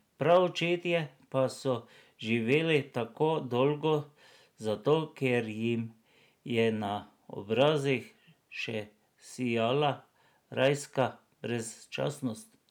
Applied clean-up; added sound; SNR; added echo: none; none; none; none.